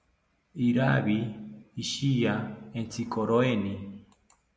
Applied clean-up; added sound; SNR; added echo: none; none; none; none.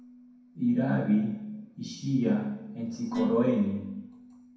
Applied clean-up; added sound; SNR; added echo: none; Dishes, pots, and pans; 11 dB; reverberation time 0.6 s.